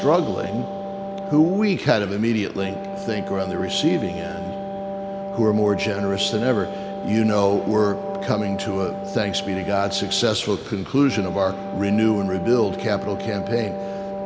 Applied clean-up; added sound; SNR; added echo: none; Wind instrument, woodwind instrument; 8 dB; none.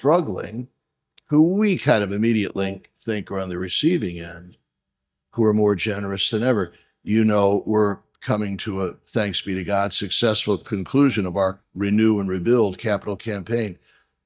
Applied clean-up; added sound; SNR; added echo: neural mask model DeepFilterNet 3.